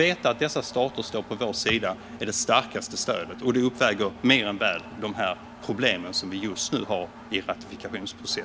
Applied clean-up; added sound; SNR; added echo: none; Engine; 16 dB; none.